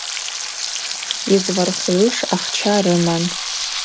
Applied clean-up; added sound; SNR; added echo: none; Frying (food); 5 dB; none.